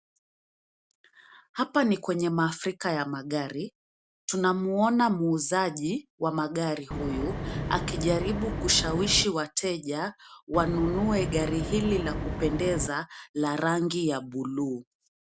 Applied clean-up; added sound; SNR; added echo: none; Wind; 4 dB; none.